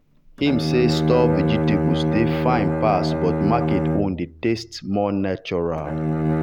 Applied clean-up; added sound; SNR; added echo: none; Bowed string instrument; 0 dB; none.